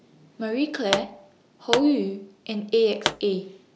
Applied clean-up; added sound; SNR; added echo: none; Explosion; 6 dB; none.